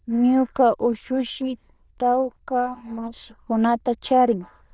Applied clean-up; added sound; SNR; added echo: neural diffusion model UNIVERSE++.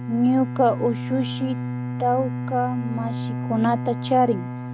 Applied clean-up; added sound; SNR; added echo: none; Bowed string instrument; 5 dB; none.